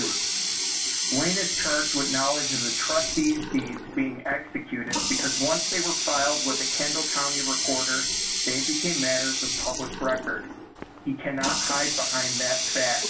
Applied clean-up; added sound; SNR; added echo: none; Water tap, faucet; -2 dB; reverberation time 0.3 s.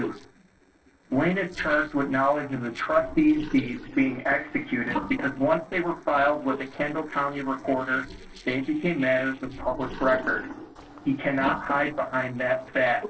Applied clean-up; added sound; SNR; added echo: neural separator model SepFormer DNS4.